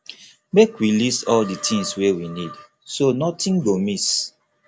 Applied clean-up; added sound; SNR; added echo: none; none; none; none.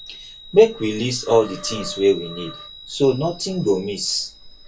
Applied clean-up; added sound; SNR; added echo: none; Chime; 19 dB; reverberation time 0.2 s.